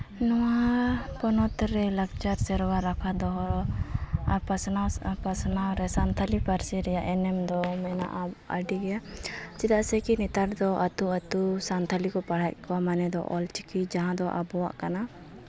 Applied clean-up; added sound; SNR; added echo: none; none; none; none.